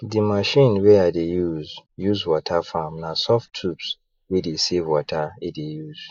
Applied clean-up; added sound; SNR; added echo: neural mask model Resemble Enhance denoiser.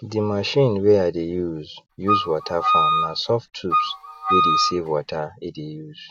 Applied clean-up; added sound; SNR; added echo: none; Wind instrument, woodwind instrument; -2 dB; none.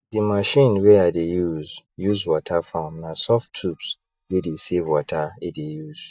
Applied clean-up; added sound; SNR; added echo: neural mask model DeepFilterNet 3.